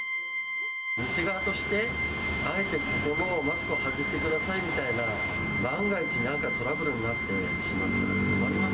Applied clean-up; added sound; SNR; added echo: none; Organ; 1 dB; none.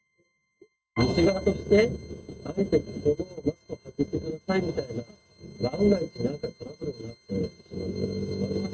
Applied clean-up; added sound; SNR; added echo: neural mask model RNNoise.